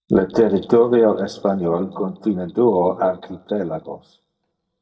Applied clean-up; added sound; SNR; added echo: neural mask model DeepFilterNet 3.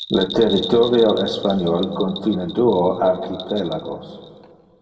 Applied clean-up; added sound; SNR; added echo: none; Bell; 14 dB; reverberation time 1.9 s.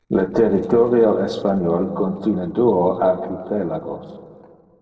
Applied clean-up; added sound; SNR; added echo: neural separator model SepFormer DNS4.